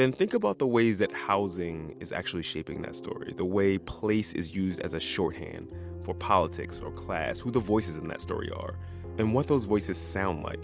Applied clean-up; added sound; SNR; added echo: none; none; none; none.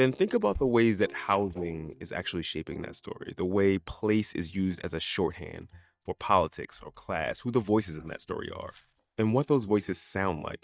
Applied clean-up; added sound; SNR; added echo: neural mask model DeepFilterNet 3.